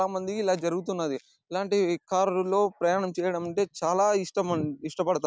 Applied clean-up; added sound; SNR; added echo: none; none; none; none.